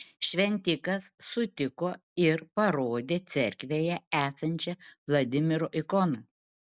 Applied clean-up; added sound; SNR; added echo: none; none; none; none.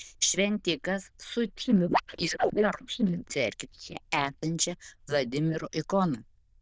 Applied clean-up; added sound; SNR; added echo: neural diffusion model UNIVERSE++.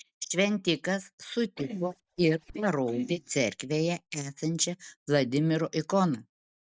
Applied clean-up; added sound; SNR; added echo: neural mask model DeepFilterNet 3.